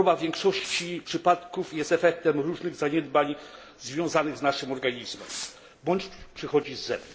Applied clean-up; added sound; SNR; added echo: none; Fireworks; 17 dB; none.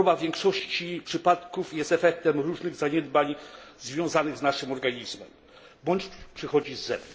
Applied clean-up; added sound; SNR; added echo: none; none; none; none.